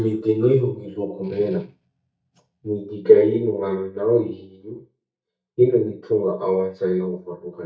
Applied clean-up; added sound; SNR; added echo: neural mask model DeepFilterNet 3.